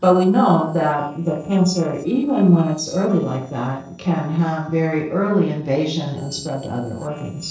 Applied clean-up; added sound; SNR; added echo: neural separator model SepFormer DNS4.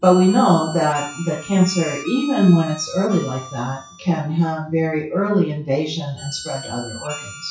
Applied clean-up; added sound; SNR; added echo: classical method WPE with log-MMSE.